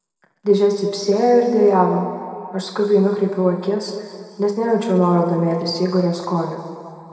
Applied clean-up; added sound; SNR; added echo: none; none; none; reverberation time 2.1 s.